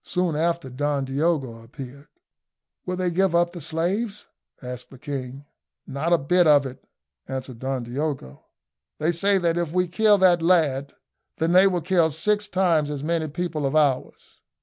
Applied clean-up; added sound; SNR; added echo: none; none; none; none.